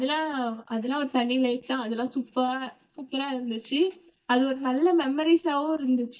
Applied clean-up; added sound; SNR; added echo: neural mask model DeepFilterNet 3.